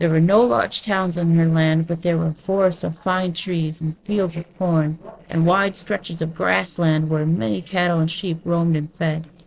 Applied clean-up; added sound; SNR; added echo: neural separator model SepFormer DNS4.